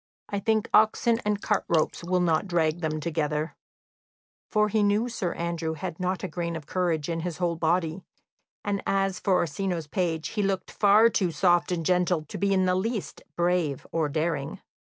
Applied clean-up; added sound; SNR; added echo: none; Drip; 19 dB; none.